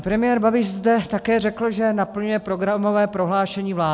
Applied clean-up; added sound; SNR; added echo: none; none; none; none.